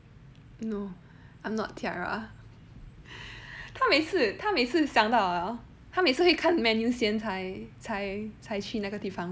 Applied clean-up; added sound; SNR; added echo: none; none; none; none.